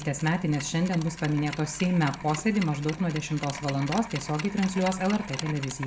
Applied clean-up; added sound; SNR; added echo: none; Mechanisms; 12 dB; reverberation time 0.5 s.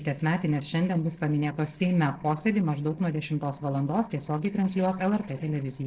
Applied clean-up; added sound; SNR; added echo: neural separator model SepFormer DNS4.